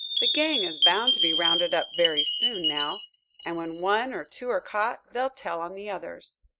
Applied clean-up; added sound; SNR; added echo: neural mask model RNNoise.